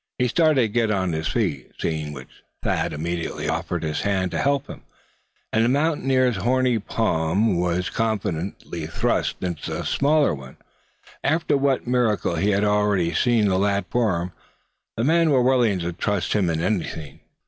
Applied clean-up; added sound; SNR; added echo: none; none; none; none.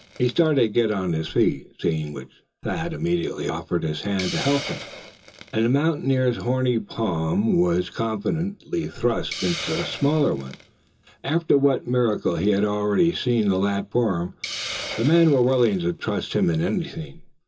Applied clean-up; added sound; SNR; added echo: none; Hiss; 16 dB; reverberation time 0.2 s.